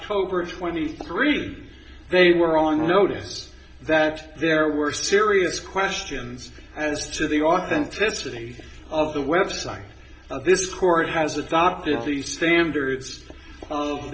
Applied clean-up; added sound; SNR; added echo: none; Brass instrument; 16 dB; reverberation time 0.7 s.